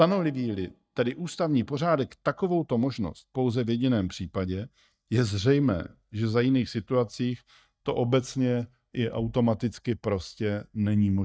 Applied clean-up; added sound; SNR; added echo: neural mask model DeepFilterNet 3.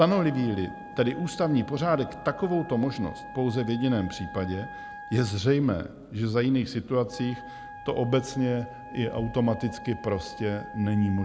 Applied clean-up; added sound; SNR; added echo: none; Wind instrument, woodwind instrument; 16 dB; none.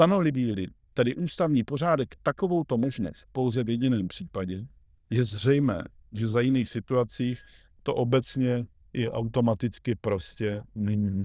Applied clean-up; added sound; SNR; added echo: neural diffusion model UNIVERSE++.